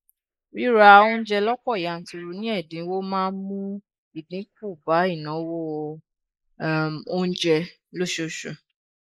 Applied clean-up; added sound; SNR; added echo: neural mask model Resemble Enhance denoiser.